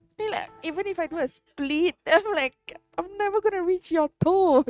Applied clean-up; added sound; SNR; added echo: neural mask model RNNoise.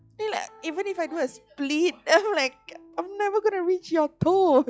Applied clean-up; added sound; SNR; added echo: classical method log-MMSE.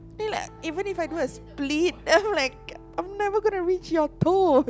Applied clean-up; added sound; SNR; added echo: none; Piano; 20 dB; none.